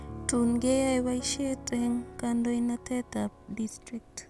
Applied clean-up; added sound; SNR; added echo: none; Piano; 14 dB; none.